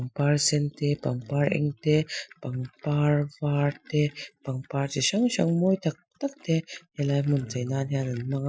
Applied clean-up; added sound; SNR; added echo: classical method Wiener filter.